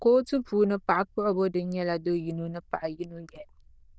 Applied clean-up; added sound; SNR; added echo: neural diffusion model UNIVERSE++.